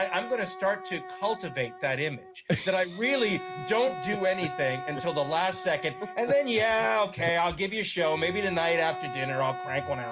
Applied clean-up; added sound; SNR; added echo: none; Wind instrument, woodwind instrument; 11 dB; none.